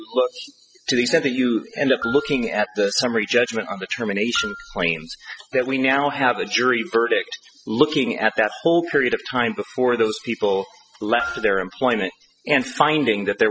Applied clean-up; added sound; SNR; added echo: classical method spectral subtraction.